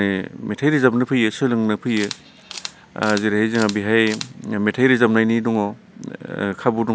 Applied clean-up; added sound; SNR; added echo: none; Camera; 17 dB; none.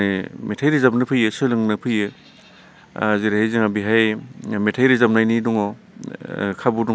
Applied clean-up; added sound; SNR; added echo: none; none; none; none.